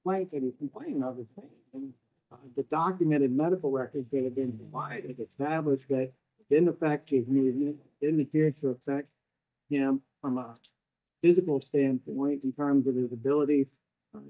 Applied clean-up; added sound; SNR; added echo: neural mask model DeepFilterNet 3.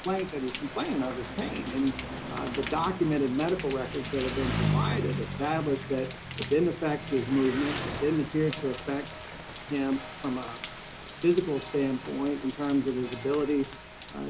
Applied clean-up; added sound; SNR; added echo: none; Rain + Engine; 6 dB; none.